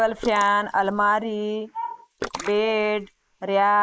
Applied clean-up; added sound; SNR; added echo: neural mask model Resemble Enhance denoiser.